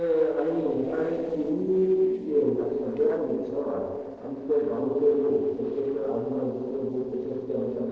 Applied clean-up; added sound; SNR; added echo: neural separator model SepFormer DNS4.